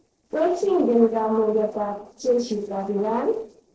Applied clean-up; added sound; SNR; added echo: neural separator model SepFormer DNS4.